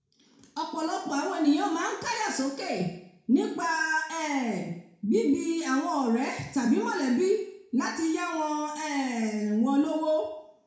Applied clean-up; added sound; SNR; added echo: none; none; none; reverberation time 0.6 s.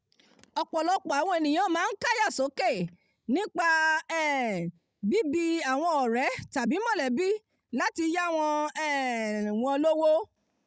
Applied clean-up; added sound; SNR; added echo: none; none; none; none.